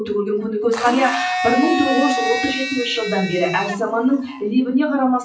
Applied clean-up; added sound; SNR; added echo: classical method WPE with log-MMSE.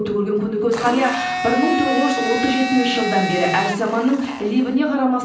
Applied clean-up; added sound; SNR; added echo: none; Domestic sounds, home sounds; 6 dB; reverberation time 0.6 s.